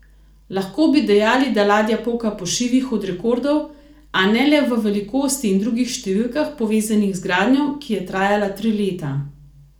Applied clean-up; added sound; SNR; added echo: none; none; none; reverberation time 0.4 s.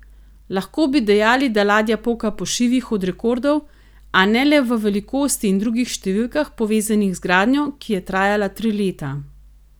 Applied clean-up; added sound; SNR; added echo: none; none; none; none.